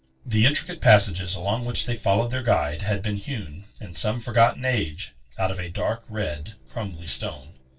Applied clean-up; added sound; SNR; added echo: neural separator model SepFormer DNS4.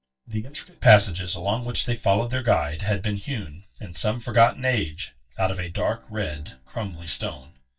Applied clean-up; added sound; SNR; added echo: neural mask model DeepFilterNet 3.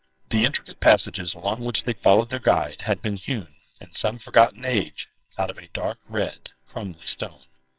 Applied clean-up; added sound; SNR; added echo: neural separator model SepFormer WHAMR!.